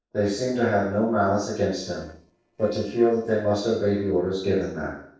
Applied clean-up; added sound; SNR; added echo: neural separator model SepFormer DNS4.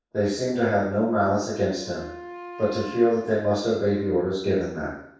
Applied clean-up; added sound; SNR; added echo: none; Wind instrument, woodwind instrument; 18 dB; reverberation time 0.7 s.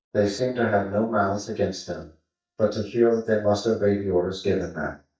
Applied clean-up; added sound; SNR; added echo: neural mask model DeepFilterNet 3.